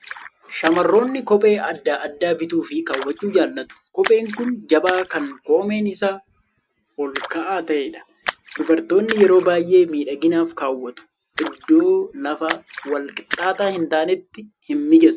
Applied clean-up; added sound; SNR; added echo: none; Splash, splatter; 15 dB; none.